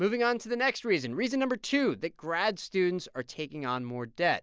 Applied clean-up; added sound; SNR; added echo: none; none; none; none.